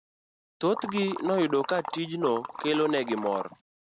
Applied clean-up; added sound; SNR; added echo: none; Liquid; 10 dB; none.